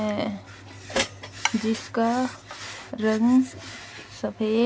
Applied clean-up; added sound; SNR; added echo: none; none; none; none.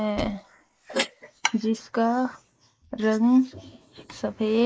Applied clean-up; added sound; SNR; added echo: neural mask model Resemble Enhance denoiser.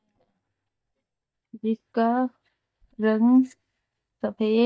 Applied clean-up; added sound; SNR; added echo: neural mask model DeepFilterNet 3.